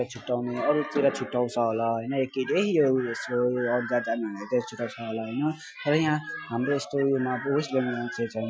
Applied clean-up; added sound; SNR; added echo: classical method Wiener filter.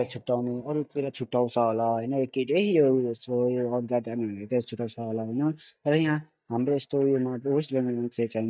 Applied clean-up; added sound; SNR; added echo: neural mask model DeepFilterNet 3.